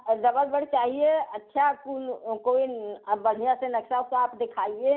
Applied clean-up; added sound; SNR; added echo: none; none; none; none.